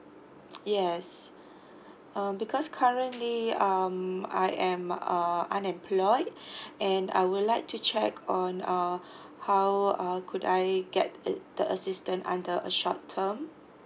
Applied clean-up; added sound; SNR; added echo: none; none; none; none.